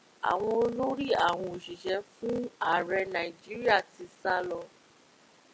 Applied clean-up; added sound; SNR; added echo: none; none; none; none.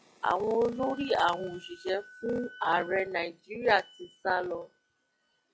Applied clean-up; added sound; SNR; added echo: classical method log-MMSE.